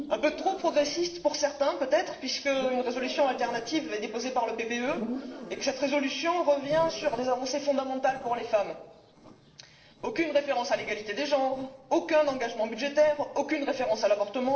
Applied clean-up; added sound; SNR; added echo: neural separator model SepFormer DNS4.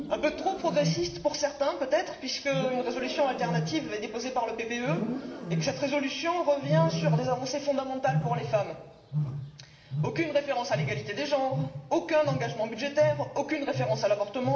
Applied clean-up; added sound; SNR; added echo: none; Wild animals; 5 dB; reverberation time 1.9 s.